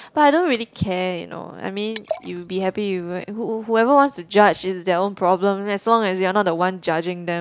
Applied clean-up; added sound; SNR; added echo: neural mask model Resemble Enhance denoiser.